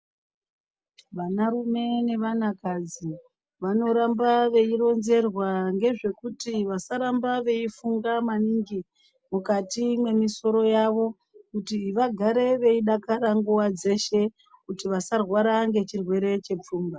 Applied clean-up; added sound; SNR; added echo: none; none; none; none.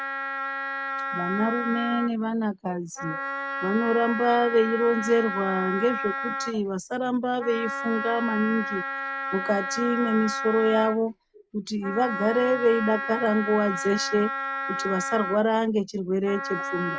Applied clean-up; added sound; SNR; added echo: none; Wind instrument, woodwind instrument; 6 dB; none.